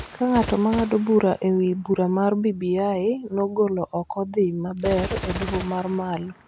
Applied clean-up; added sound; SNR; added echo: none; Gunshot, gunfire; 14 dB; none.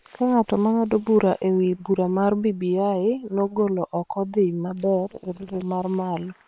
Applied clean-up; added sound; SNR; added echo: neural separator model SepFormer WHAM!.